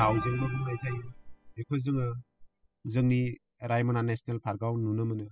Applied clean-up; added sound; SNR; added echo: classical method spectral subtraction.